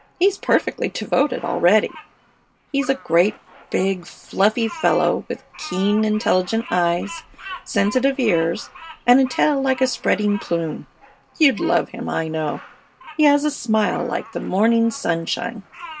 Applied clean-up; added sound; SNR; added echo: none; Bird vocalization, bird call, bird song; 19 dB; none.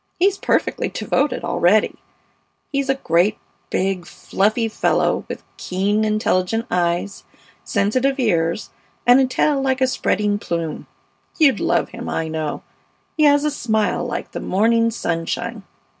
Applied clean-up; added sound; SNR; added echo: none; none; none; none.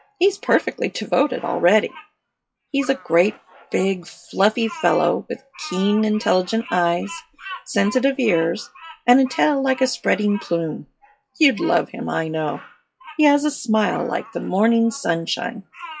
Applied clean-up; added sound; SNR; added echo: classical method log-MMSE.